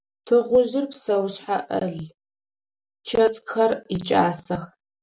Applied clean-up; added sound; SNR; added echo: none; none; none; none.